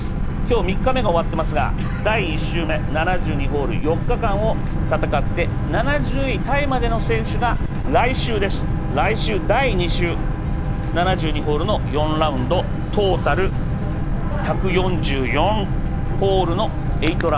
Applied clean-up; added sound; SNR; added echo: none; Boat, Water vehicle; -2 dB; none.